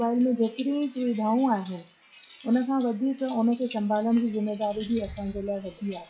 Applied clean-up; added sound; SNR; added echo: classical method WPE with log-MMSE.